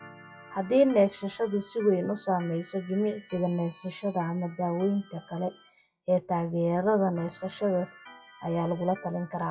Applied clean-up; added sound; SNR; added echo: classical method WPE with log-MMSE.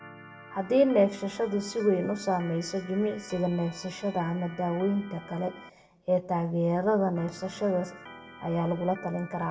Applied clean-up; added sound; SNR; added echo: none; Organ; 19 dB; reverberation time 0.6 s.